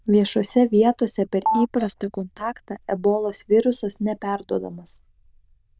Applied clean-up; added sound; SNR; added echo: neural diffusion model UNIVERSE++.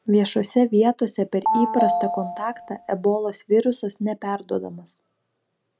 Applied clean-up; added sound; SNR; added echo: none; Telephone; 3 dB; none.